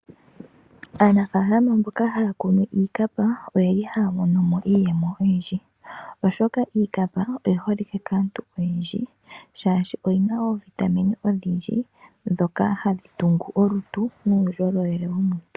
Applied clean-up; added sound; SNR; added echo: none; none; none; none.